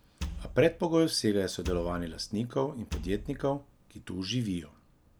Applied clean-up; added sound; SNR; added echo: none; Wood; 10 dB; none.